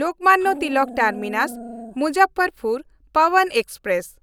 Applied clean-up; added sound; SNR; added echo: none; Dog; 14 dB; none.